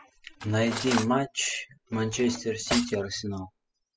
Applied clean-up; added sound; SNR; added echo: classical method spectral subtraction.